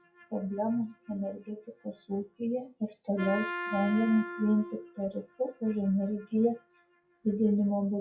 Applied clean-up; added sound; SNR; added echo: classical method log-MMSE.